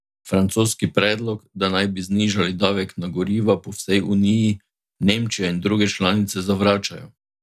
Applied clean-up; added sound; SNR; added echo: none; none; none; none.